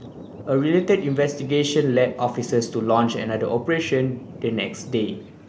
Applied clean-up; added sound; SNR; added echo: none; Thunder; 17 dB; none.